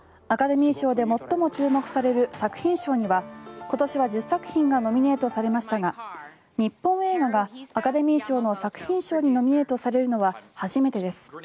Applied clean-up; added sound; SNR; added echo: none; none; none; none.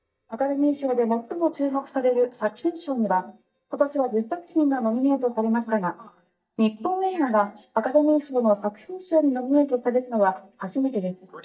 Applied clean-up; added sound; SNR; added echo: neural mask model DeepFilterNet 3.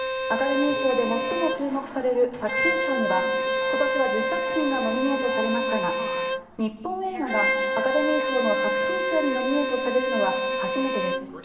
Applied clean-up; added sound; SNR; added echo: none; Bowed string instrument; -1 dB; reverberation time 2.1 s.